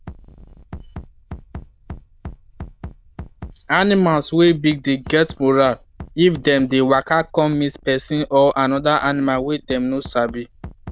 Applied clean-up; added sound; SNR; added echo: neural diffusion model UNIVERSE++.